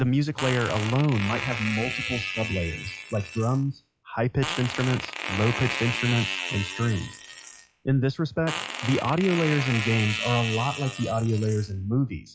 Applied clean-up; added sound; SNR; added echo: classical method log-MMSE.